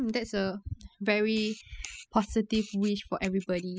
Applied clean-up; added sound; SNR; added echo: classical method spectral subtraction.